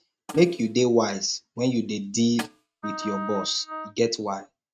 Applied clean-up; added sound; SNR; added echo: neural mask model RNNoise.